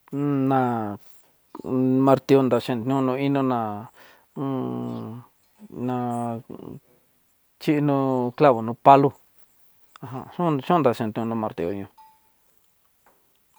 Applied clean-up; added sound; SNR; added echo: none; none; none; none.